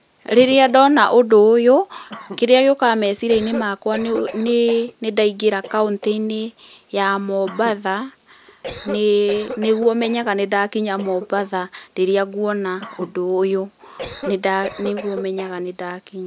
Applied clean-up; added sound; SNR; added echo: none; Cough; 17 dB; none.